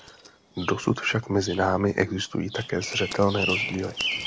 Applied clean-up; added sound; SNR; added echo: none; Bird vocalization, bird call, bird song; 8 dB; none.